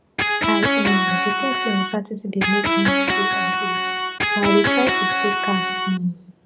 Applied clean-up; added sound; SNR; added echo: none; Electric guitar; -4 dB; none.